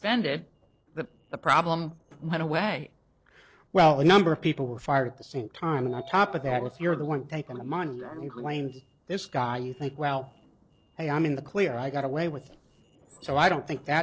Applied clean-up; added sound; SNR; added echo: neural separator model SepFormer DNS4.